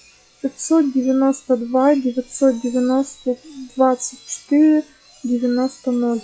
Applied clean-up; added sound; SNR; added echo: classical method log-MMSE.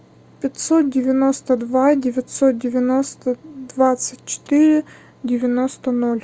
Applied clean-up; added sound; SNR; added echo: none; none; none; none.